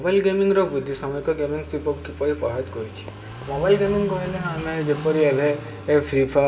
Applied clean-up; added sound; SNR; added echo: none; Car passing by / Idling; 13 dB; reverberation time 2.2 s.